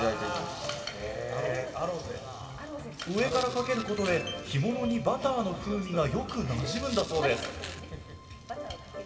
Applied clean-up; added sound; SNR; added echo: none; Tearing; 16 dB; reverberation time 2.3 s.